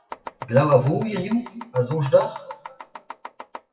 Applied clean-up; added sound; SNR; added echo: classical method WPE with log-MMSE.